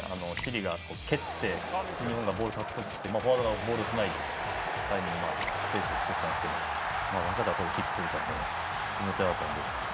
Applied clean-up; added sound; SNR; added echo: none; Splash, splatter; 16 dB; none.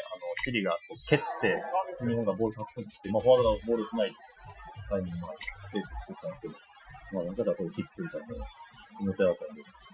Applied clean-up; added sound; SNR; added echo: classical method Wiener filter.